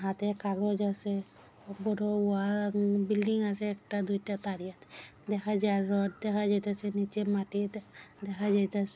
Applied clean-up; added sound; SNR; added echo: none; none; none; none.